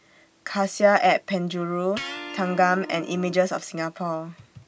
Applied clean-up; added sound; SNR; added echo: none; Electric guitar; 14 dB; none.